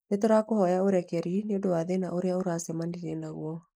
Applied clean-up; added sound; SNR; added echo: neural mask model Resemble Enhance denoiser.